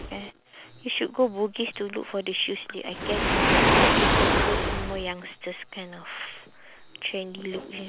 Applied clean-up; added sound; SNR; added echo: none; Waves, surf; -5 dB; none.